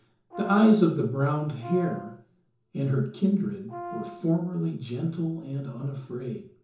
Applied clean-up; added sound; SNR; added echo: none; Brass instrument; 13 dB; reverberation time 0.6 s.